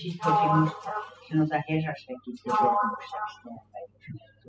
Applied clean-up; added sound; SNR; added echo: classical method spectral subtraction.